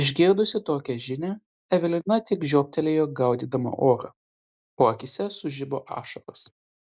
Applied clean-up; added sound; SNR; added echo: none; none; none; none.